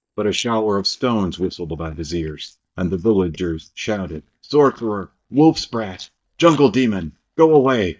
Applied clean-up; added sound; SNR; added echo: neural mask model DeepFilterNet 3.